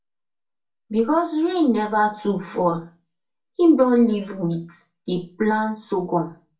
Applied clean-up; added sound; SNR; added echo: none; none; none; reverberation time 0.3 s.